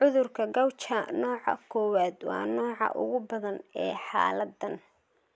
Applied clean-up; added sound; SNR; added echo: none; none; none; none.